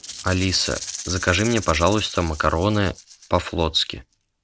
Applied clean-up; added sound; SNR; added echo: none; Rattle (instrument); 14 dB; none.